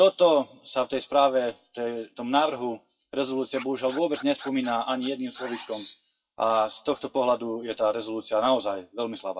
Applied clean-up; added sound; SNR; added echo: classical method WPE with log-MMSE.